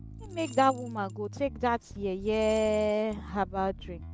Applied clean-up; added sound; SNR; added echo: none; Rattle / Keys jangling + Bass guitar; 13 dB; none.